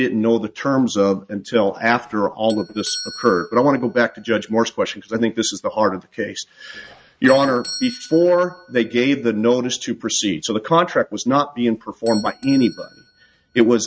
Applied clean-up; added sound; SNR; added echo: neural mask model RNNoise.